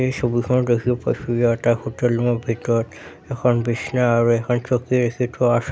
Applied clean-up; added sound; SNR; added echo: none; none; none; none.